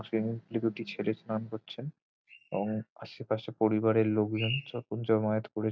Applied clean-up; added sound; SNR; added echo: none; none; none; none.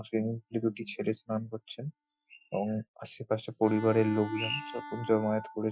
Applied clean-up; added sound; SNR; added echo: classical method Wiener filter.